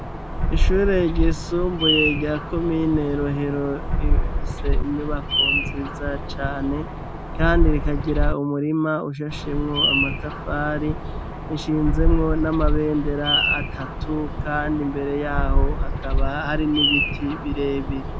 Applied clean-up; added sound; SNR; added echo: none; Bird vocalization, bird call, bird song; -2 dB; none.